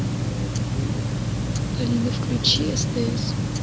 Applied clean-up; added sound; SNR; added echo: none; Tick-tock; -4 dB; none.